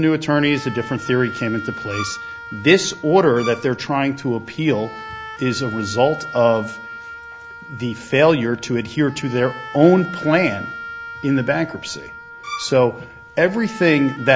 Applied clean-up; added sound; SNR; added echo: none; Bowed string instrument + Wind instrument, woodwind instrument; 14 dB; none.